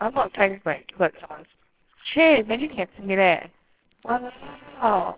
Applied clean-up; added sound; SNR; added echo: neural separator model SepFormer WHAMR!.